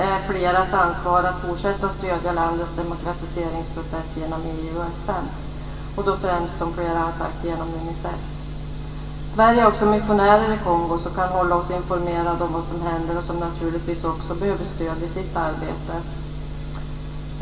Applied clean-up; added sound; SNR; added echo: none; none; none; reverberation time 2.4 s.